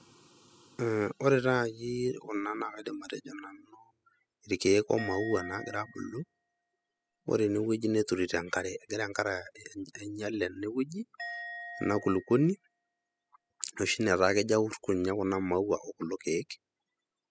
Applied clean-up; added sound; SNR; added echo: classical method spectral subtraction.